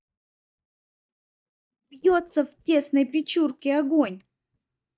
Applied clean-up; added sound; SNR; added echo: neural mask model DeepFilterNet 3.